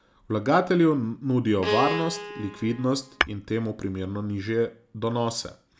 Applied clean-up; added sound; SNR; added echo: none; Tap / Hammer + Bowed string instrument; 6 dB; none.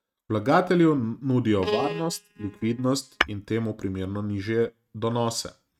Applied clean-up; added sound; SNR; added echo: neural mask model RNNoise.